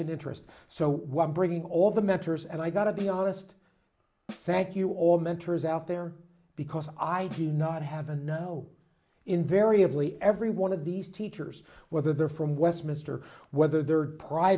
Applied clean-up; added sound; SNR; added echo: none; Snare drum; 17 dB; none.